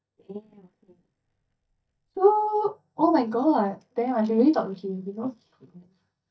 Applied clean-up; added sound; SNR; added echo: neural mask model DeepFilterNet 3.